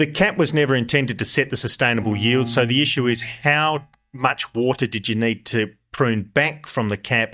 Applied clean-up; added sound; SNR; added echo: neural mask model DeepFilterNet 3.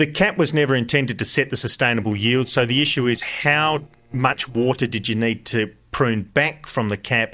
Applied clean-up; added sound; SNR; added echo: neural separator model SepFormer DNS4.